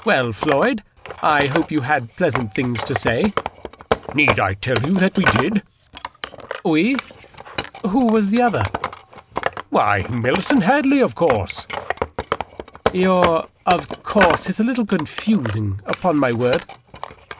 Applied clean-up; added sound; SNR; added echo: none; Wood; 7 dB; none.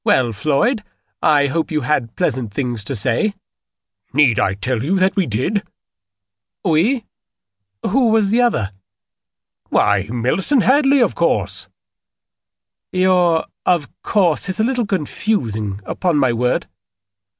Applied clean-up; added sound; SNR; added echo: none; none; none; none.